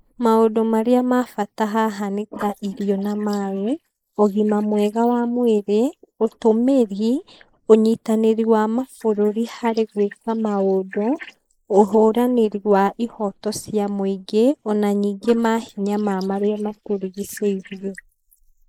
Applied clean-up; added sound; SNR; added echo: neural mask model Resemble Enhance denoiser.